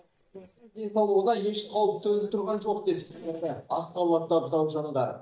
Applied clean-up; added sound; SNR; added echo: neural mask model DeepFilterNet 3.